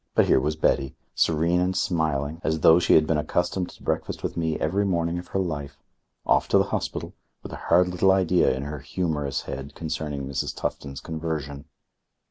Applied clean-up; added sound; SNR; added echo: none; none; none; none.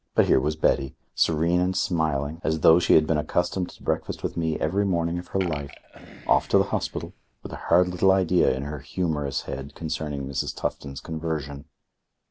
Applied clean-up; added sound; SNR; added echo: none; Burping, eructation; 19 dB; none.